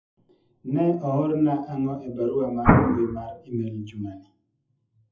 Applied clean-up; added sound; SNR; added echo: classical method WPE with log-MMSE.